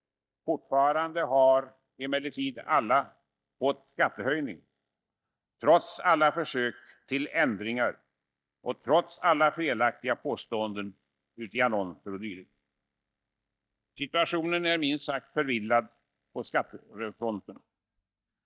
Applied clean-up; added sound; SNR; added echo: neural mask model DeepFilterNet 3.